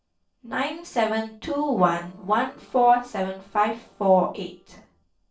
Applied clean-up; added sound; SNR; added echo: neural separator model SepFormer DNS4.